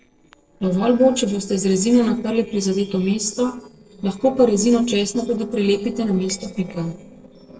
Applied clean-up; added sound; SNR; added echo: neural separator model SepFormer DNS4.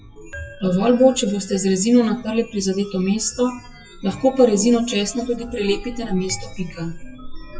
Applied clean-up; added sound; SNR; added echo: classical method WPE with log-MMSE.